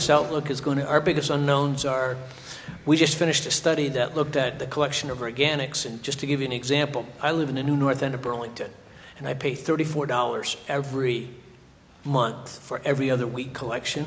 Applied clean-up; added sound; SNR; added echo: none; none; none; none.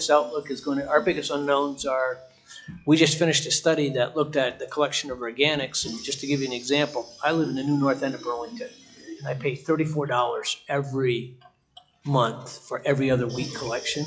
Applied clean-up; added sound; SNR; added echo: classical method log-MMSE.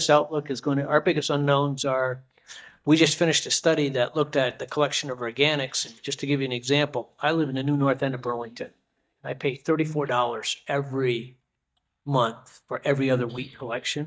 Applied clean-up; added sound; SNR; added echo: neural mask model DeepFilterNet 3.